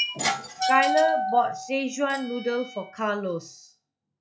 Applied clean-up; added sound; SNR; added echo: classical method log-MMSE.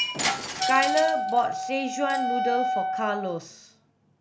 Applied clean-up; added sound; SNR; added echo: none; Wind instrument, woodwind instrument + Shatter; 0 dB; none.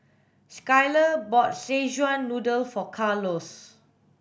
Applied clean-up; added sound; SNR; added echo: none; none; none; none.